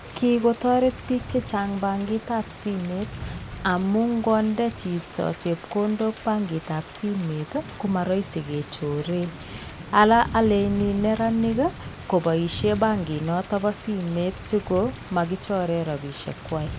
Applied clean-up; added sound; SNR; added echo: none; Thunder / Rain; 13 dB; none.